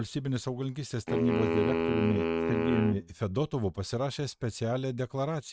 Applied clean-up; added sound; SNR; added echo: neural mask model RNNoise.